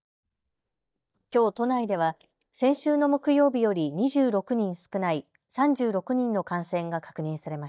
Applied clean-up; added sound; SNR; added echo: neural mask model DeepFilterNet 3.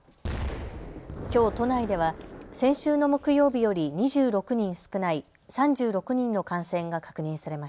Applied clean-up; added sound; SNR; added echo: none; Explosion; 14 dB; none.